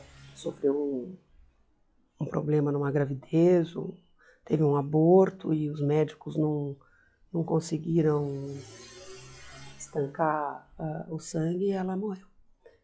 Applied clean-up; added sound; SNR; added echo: classical method log-MMSE.